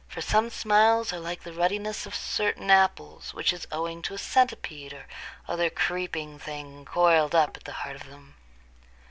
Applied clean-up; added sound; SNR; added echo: none; none; none; none.